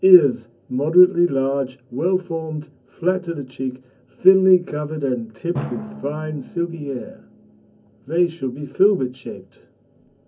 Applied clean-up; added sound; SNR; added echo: none; Drum; 19 dB; reverberation time 0.3 s.